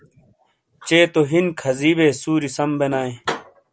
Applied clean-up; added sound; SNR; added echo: none; none; none; none.